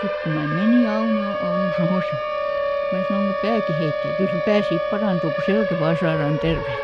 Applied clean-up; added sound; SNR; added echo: none; Siren; 1 dB; none.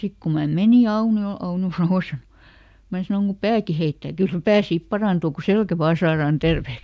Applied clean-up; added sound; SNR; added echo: none; none; none; none.